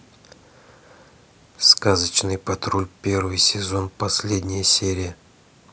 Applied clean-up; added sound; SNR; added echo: none; none; none; none.